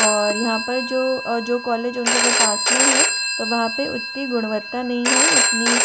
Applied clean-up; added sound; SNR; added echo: none; Telephone; -4 dB; none.